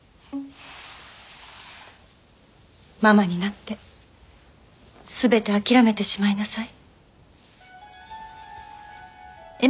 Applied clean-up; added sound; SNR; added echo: none; Bowed string instrument; 17 dB; none.